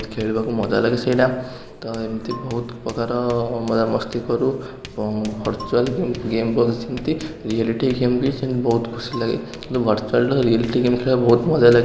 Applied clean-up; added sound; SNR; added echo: none; Writing + Marimba, xylophone; 19 dB; none.